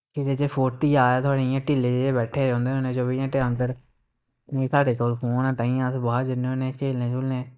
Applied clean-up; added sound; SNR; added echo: neural mask model DeepFilterNet 3.